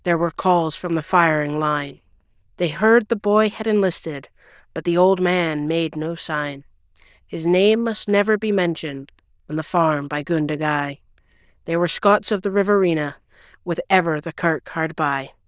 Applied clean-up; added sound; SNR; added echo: neural diffusion model UNIVERSE++.